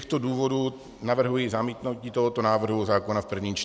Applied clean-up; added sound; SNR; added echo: none; none; none; none.